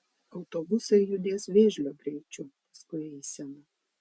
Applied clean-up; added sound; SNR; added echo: none; none; none; none.